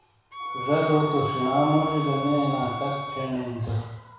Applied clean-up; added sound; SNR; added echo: none; Bowed string instrument; 7 dB; reverberation time 1.1 s.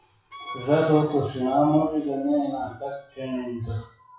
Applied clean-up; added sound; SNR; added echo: classical method WPE with log-MMSE.